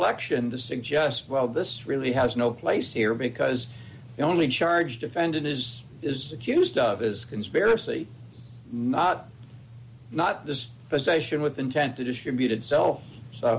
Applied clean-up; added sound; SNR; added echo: none; none; none; none.